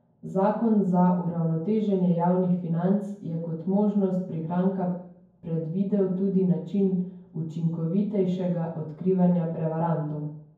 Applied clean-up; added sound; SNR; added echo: none; none; none; reverberation time 0.9 s.